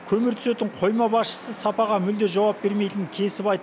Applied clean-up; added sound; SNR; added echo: none; none; none; none.